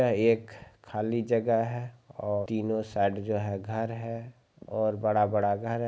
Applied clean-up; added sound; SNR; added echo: none; none; none; none.